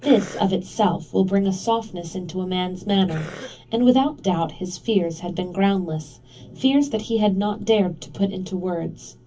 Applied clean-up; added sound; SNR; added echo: none; Cough; 17 dB; reverberation time 0.3 s.